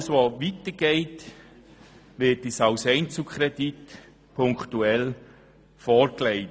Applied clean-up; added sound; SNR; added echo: none; none; none; none.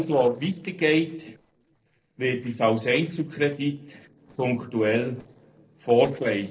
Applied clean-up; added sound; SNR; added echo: neural separator model SepFormer DNS4.